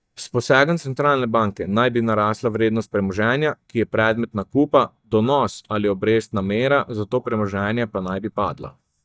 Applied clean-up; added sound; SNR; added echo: neural mask model DeepFilterNet 3.